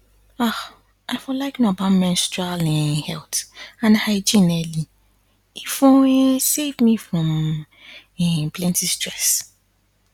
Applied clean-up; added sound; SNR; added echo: none; none; none; none.